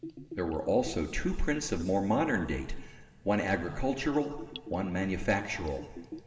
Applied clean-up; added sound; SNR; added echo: none; Bathtub (filling or washing) / Gurgling; 16 dB; reverberation time 1.8 s.